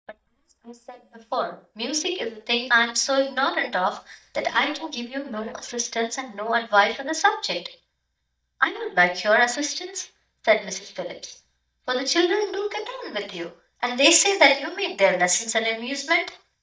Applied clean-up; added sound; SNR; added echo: neural mask model DeepFilterNet 3.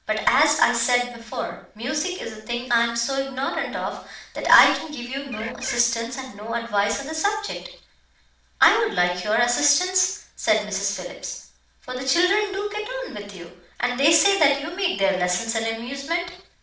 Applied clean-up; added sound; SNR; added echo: neural separator model SepFormer DNS4.